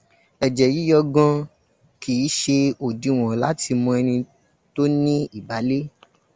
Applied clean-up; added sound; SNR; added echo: none; none; none; none.